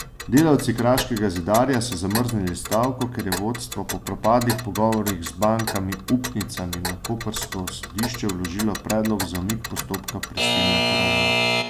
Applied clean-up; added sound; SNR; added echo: none; Alarm / Clock; 4 dB; none.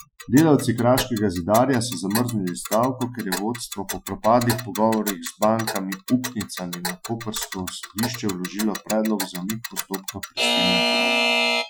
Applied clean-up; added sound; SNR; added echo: classical method Wiener filter.